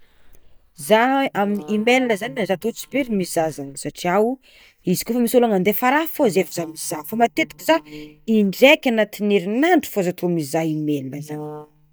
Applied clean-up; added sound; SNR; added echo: neural mask model DeepFilterNet 3.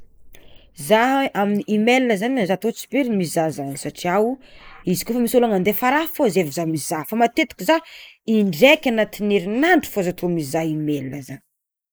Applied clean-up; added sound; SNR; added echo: neural mask model Resemble Enhance denoiser.